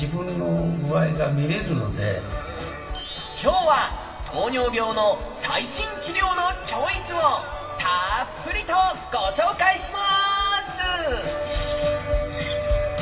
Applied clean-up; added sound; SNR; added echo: none; none; none; reverberation time 2.3 s.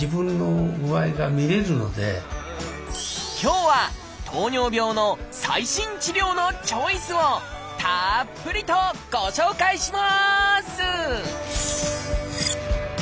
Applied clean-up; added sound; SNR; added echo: none; none; none; none.